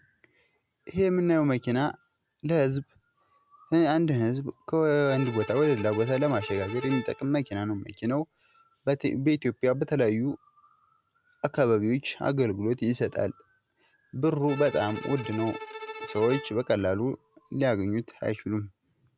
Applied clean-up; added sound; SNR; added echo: none; Bowed string instrument; 12 dB; none.